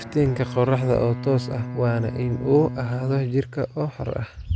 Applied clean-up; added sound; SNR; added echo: none; Bowed string instrument; 10 dB; none.